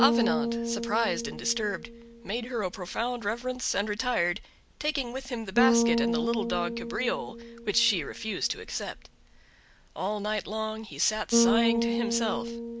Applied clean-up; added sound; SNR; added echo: none; Bass guitar; 1 dB; none.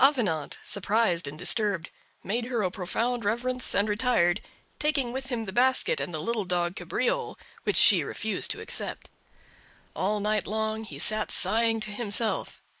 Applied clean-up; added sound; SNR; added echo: neural mask model Resemble Enhance denoiser.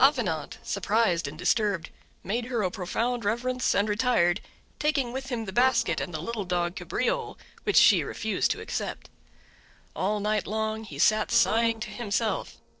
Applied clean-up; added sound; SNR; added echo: neural separator model SepFormer DNS4.